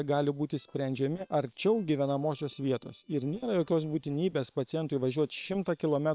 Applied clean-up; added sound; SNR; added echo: neural separator model SepFormer WHAM!.